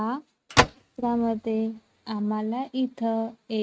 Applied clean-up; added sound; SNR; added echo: neural mask model RNNoise.